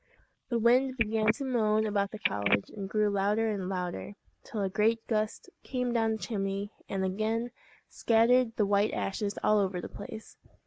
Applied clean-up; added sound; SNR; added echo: neural mask model Resemble Enhance denoiser.